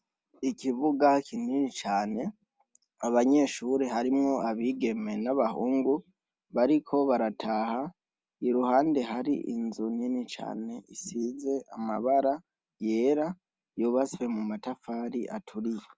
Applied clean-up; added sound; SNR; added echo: none; none; none; none.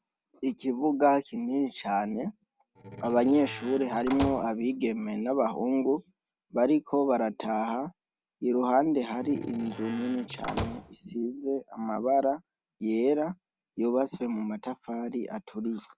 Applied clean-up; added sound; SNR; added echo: none; Slam; 10 dB; none.